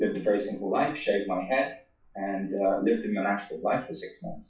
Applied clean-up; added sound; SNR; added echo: classical method WPE with log-MMSE.